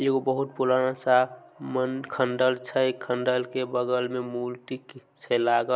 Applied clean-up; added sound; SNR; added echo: none; none; none; none.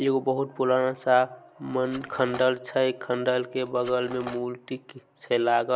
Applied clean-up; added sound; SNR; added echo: none; Cutlery, silverware; 17 dB; none.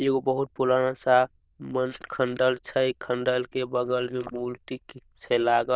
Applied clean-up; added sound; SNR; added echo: neural diffusion model UNIVERSE++.